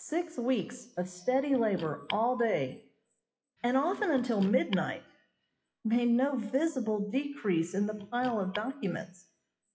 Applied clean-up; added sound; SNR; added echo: classical method WPE with log-MMSE.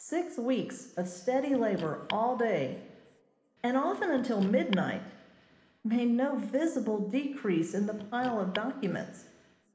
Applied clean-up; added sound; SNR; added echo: none; Car; 18 dB; reverberation time 1.1 s.